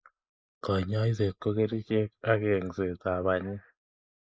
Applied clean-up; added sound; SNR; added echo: neural mask model Resemble Enhance denoiser.